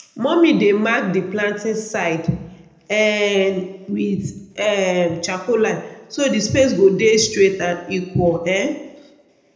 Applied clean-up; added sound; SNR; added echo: none; none; none; reverberation time 0.7 s.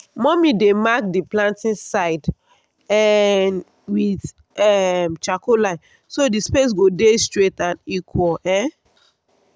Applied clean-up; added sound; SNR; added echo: none; none; none; none.